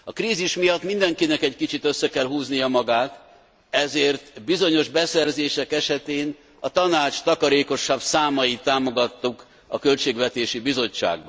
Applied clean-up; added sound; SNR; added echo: none; none; none; none.